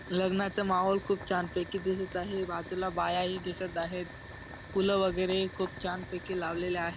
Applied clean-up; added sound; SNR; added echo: none; Boiling; 13 dB; none.